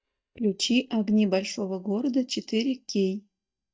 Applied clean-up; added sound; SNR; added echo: neural mask model DeepFilterNet 3.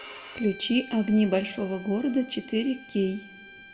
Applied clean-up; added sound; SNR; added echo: none; Bowed string instrument; 18 dB; reverberation time 1.0 s.